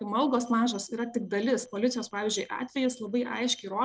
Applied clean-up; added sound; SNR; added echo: neural separator model SepFormer DNS4.